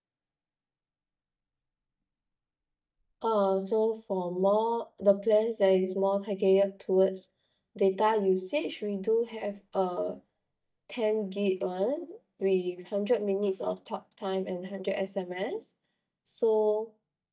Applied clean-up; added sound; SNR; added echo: neural mask model DeepFilterNet 3.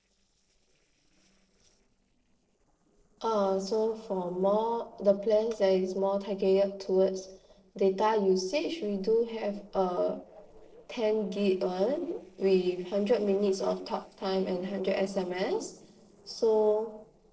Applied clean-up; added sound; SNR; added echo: neural separator model SepFormer DNS4.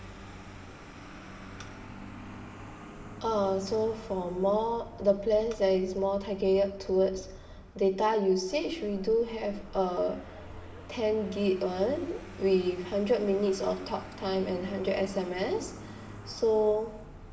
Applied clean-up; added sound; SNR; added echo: none; Vehicle; 15 dB; reverberation time 0.9 s.